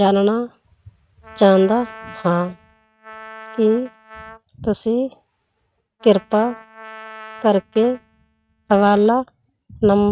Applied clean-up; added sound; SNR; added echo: neural mask model RNNoise.